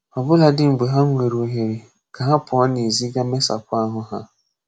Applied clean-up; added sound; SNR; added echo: none; none; none; none.